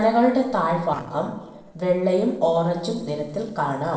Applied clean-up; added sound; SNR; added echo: neural separator model SepFormer DNS4.